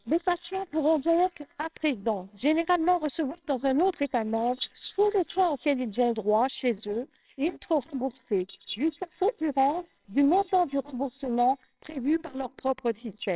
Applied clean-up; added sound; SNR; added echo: neural separator model SepFormer WHAMR!.